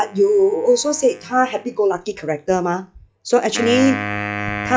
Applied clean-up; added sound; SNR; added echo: classical method log-MMSE.